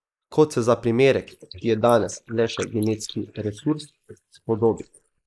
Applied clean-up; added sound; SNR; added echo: neural mask model Resemble Enhance denoiser.